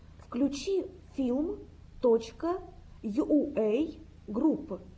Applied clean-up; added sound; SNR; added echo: none; none; none; none.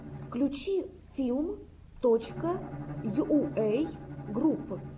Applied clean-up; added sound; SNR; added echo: none; Bowed string instrument; 12 dB; none.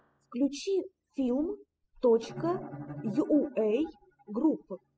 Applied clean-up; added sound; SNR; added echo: classical method spectral subtraction.